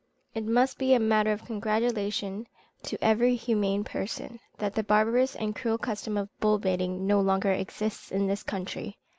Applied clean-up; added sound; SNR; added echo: none; none; none; none.